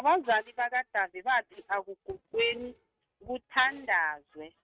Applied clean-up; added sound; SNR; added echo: neural mask model RNNoise.